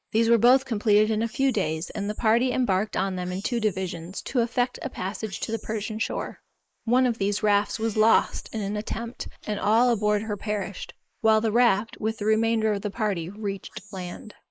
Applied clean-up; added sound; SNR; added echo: neural mask model Resemble Enhance denoiser.